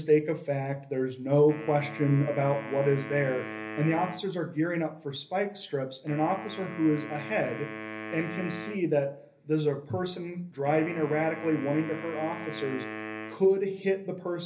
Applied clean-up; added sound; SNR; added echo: none; Wind instrument, woodwind instrument; 13 dB; reverberation time 0.3 s.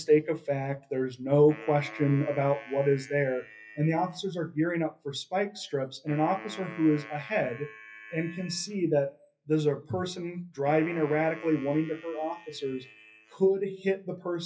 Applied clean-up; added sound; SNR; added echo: classical method WPE with log-MMSE.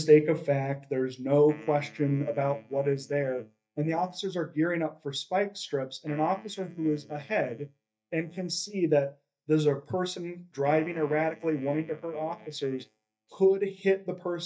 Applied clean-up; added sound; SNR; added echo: neural mask model DeepFilterNet 3.